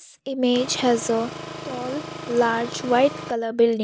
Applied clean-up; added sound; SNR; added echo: none; Engine; 11 dB; none.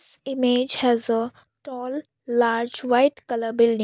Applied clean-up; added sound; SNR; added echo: none; none; none; none.